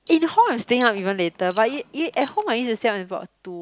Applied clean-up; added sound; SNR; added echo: none; Alarm; 11 dB; none.